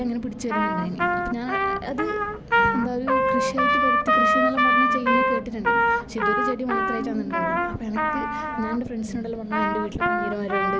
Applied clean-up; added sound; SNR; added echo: none; Trumpet; -5 dB; none.